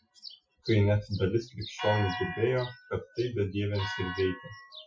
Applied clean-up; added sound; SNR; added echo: classical method Wiener filter.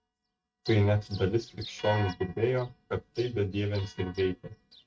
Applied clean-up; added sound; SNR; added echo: neural mask model RNNoise.